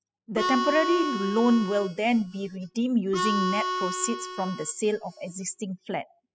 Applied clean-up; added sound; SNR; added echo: classical method spectral subtraction.